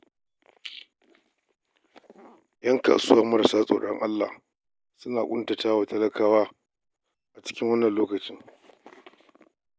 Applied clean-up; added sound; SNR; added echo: none; none; none; none.